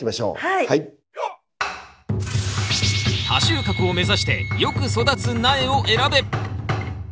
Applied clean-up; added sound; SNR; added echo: none; none; none; none.